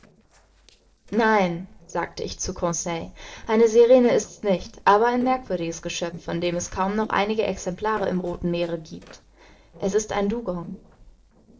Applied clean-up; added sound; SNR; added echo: neural separator model SepFormer DNS4.